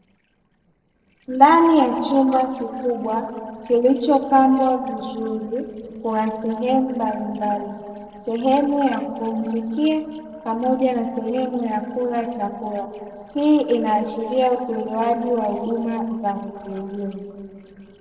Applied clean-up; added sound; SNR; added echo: neural separator model SepFormer DNS4.